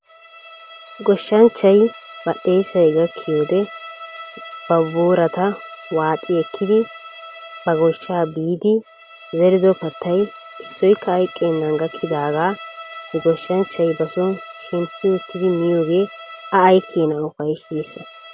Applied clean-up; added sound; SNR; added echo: none; Bowed string instrument; 18 dB; none.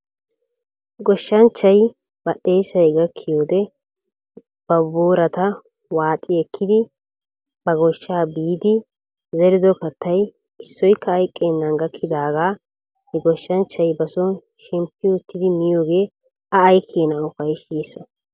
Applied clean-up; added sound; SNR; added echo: none; none; none; none.